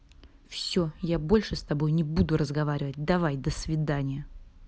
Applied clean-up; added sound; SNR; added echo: none; none; none; none.